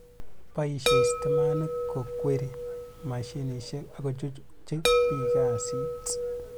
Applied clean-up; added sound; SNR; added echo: none; Chime; -4 dB; none.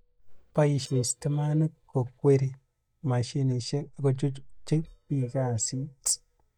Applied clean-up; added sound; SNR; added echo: neural mask model DeepFilterNet 3.